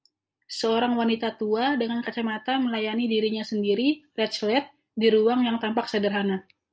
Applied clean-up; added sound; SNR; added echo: none; none; none; none.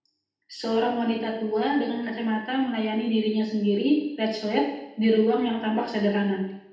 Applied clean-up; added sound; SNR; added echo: none; none; none; reverberation time 0.8 s.